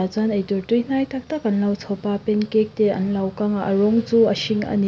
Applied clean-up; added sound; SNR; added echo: none; none; none; none.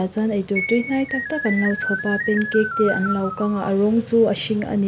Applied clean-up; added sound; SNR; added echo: none; Keyboard (musical); 6 dB; none.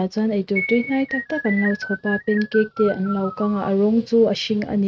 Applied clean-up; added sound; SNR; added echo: neural mask model RNNoise.